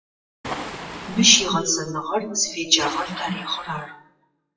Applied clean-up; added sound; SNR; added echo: classical method WPE with log-MMSE.